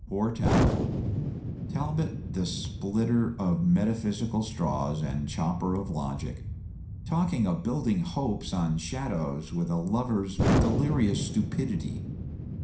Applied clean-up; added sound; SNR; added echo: none; Explosion; 3 dB; reverberation time 0.5 s.